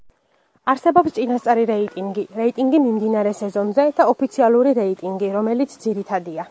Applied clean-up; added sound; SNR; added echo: none; none; none; none.